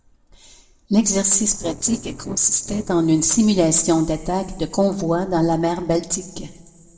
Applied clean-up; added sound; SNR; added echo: neural separator model SepFormer DNS4.